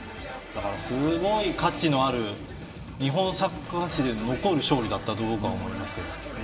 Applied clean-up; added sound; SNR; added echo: none; Strum; 16 dB; reverberation time 1.8 s.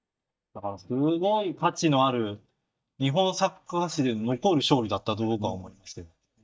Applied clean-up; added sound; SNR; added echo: neural mask model DeepFilterNet 3.